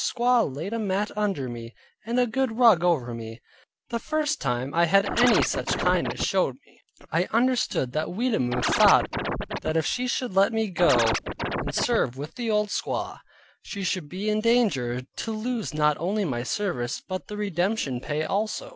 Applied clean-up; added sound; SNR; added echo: none; Scratching (performance technique); 2 dB; none.